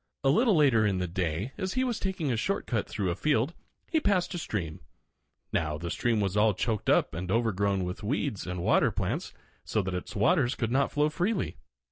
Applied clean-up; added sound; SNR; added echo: none; none; none; none.